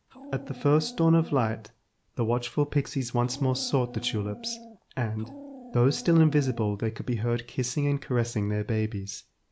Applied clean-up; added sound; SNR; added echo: none; Dog; 17 dB; none.